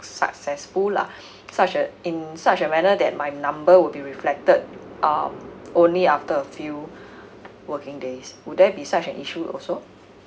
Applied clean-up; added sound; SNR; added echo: none; none; none; none.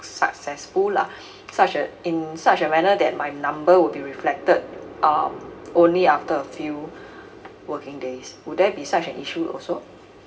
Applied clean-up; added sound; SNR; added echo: none; none; none; reverberation time 2.3 s.